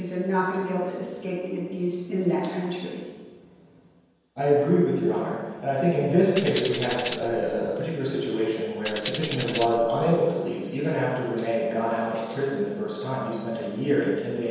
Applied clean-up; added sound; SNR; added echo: none; Tambourine; 10 dB; reverberation time 1.2 s.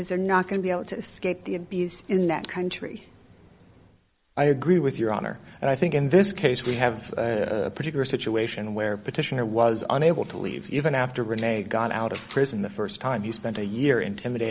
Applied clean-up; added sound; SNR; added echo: none; none; none; none.